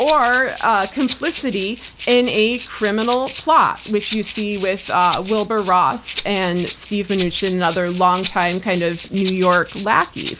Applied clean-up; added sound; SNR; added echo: none; Rattle (instrument); 11 dB; none.